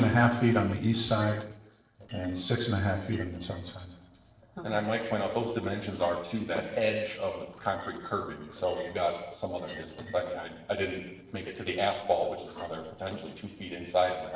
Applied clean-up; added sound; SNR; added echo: neural separator model SepFormer DNS4.